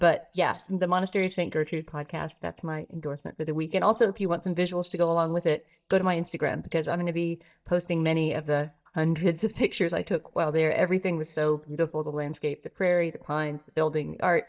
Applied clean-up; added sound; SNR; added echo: neural mask model DeepFilterNet 3.